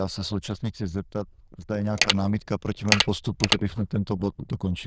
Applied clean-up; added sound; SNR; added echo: neural diffusion model UNIVERSE++.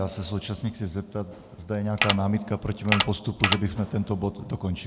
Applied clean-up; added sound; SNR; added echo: none; Mechanisms; -4 dB; none.